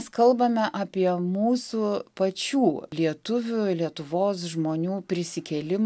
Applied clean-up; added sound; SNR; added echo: none; none; none; none.